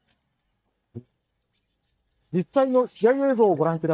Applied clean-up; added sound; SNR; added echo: neural mask model DeepFilterNet 3.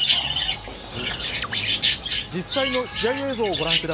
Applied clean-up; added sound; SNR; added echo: none; Chirp, tweet; -2 dB; none.